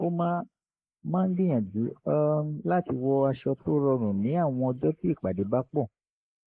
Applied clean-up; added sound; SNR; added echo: neural mask model Resemble Enhance denoiser.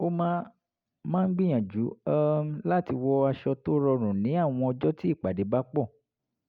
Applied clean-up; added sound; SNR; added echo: none; none; none; none.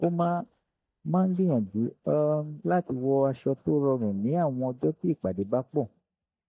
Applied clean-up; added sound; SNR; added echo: neural mask model DeepFilterNet 3.